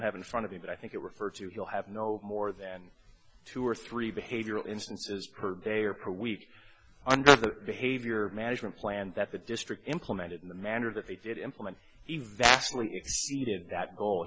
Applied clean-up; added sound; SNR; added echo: none; none; none; none.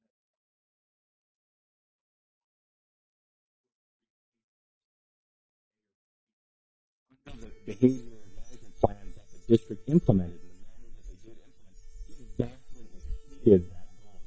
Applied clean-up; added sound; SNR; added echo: neural mask model DeepFilterNet 3.